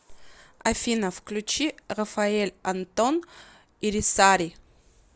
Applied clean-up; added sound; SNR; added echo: none; none; none; none.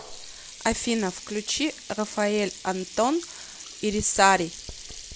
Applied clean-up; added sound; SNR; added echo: none; Sink (filling or washing); 14 dB; none.